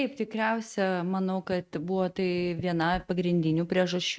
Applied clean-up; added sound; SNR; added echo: neural mask model RNNoise.